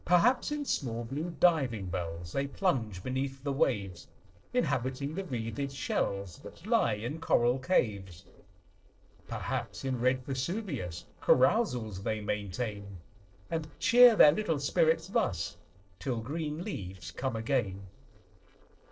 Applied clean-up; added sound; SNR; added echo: neural separator model SepFormer DNS4.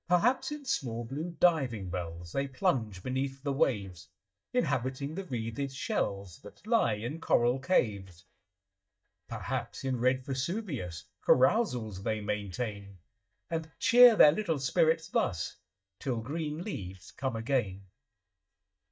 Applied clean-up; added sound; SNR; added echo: neural mask model DeepFilterNet 3.